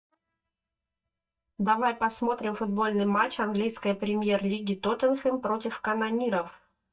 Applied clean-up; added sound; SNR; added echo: neural mask model DeepFilterNet 3.